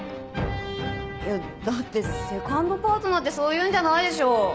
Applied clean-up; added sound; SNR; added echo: none; none; none; none.